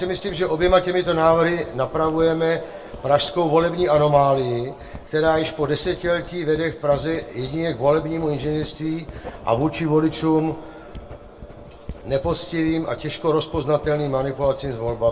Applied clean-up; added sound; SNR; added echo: none; Writing; 18 dB; reverberation time 0.2 s.